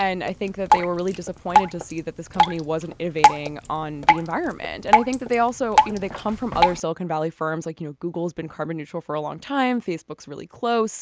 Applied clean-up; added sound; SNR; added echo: none; Drip; -1 dB; none.